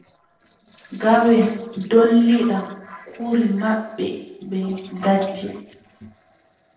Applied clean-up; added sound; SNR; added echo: neural separator model SepFormer DNS4.